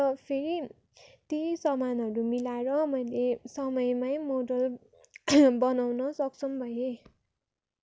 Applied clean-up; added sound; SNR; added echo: none; none; none; none.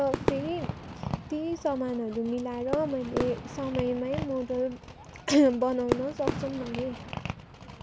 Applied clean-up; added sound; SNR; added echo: none; Fireworks; 6 dB; none.